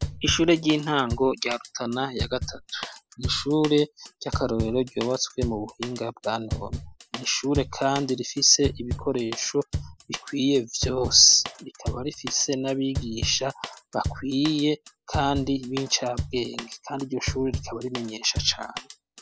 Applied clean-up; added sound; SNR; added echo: classical method spectral subtraction.